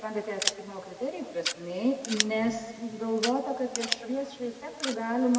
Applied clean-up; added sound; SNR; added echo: none; Scissors; 6 dB; reverberation time 1.8 s.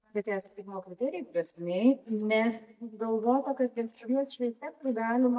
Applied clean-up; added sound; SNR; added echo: neural mask model DeepFilterNet 3.